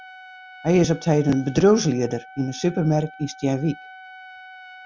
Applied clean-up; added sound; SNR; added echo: none; Trumpet; 20 dB; none.